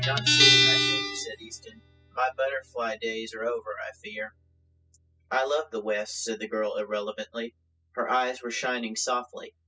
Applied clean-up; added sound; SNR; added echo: classical method spectral subtraction.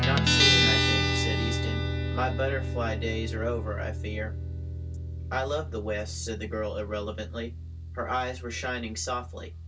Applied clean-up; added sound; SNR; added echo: none; Guitar; -5 dB; none.